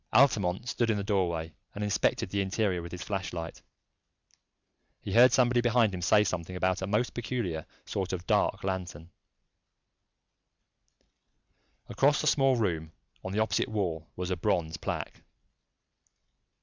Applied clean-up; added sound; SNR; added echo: none; none; none; none.